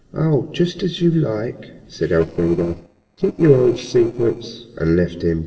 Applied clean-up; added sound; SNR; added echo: neural separator model SepFormer DNS4.